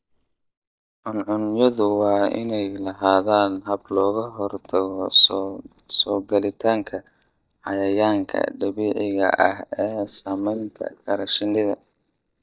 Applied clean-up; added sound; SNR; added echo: neural mask model DeepFilterNet 3.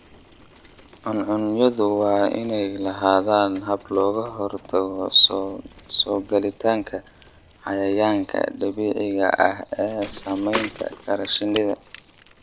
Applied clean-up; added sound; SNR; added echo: none; Bicycle; 18 dB; none.